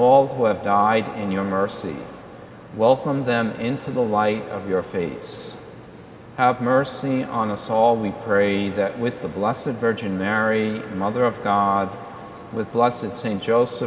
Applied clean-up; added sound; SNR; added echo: none; none; none; none.